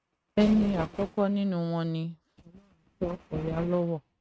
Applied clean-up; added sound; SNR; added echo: neural mask model RNNoise.